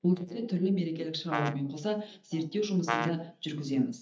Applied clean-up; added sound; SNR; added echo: neural mask model DeepFilterNet 3.